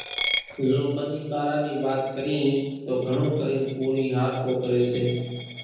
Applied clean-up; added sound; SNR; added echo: none; Coin (dropping); 12 dB; reverberation time 1.3 s.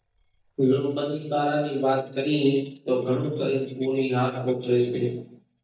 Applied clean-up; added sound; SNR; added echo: neural mask model DeepFilterNet 3.